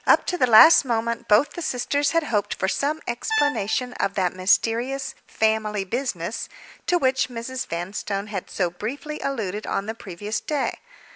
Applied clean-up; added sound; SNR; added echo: none; Brass instrument; 7 dB; none.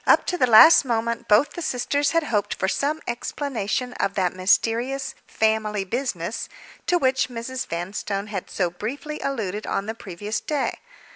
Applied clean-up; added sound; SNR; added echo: none; none; none; none.